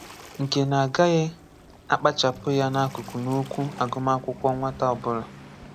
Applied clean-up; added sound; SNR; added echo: none; Waves, surf; 18 dB; none.